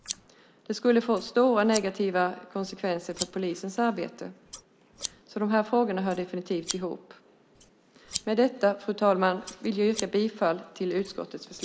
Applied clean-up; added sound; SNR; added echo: neural mask model Resemble Enhance denoiser.